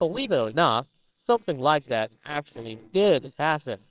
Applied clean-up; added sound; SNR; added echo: neural separator model SepFormer WHAMR!.